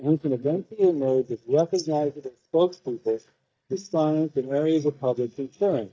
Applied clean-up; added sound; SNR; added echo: neural mask model DeepFilterNet 3.